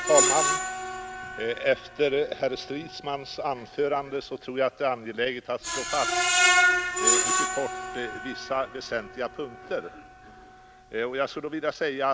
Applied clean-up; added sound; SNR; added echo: none; Screech; -1 dB; none.